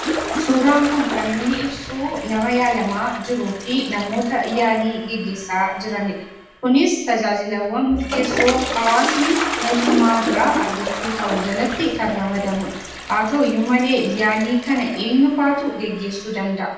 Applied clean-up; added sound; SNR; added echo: none; Toilet flush; 7 dB; reverberation time 0.8 s.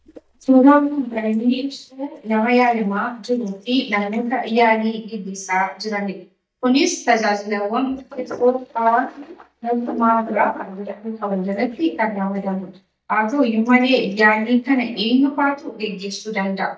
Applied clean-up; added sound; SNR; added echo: neural mask model DeepFilterNet 3.